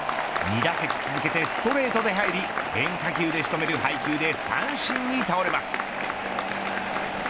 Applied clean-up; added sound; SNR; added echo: none; Applause; 4 dB; none.